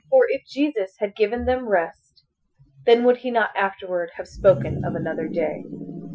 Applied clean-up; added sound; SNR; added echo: classical method Wiener filter.